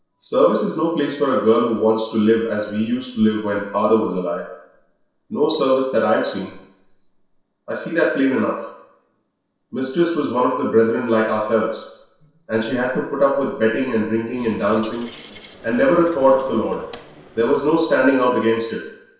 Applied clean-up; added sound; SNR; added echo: neural separator model SepFormer DNS4.